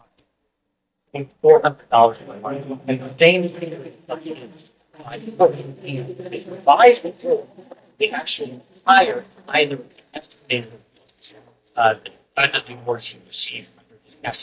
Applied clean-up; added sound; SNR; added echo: neural mask model DeepFilterNet 3.